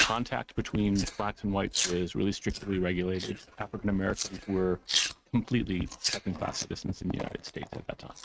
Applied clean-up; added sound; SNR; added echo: neural mask model RNNoise.